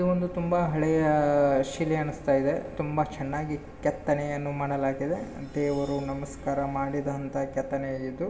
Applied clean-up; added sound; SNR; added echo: none; none; none; reverberation time 2.8 s.